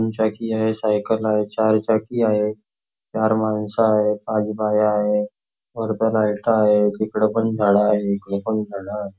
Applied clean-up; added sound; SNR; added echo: none; none; none; none.